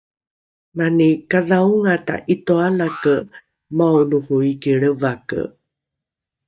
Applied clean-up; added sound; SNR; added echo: neural mask model DeepFilterNet 3.